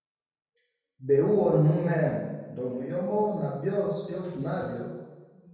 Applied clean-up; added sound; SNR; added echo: none; none; none; reverberation time 1.2 s.